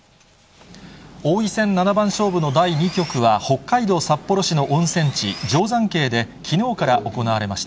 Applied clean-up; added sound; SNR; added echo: none; Sawing; 18 dB; none.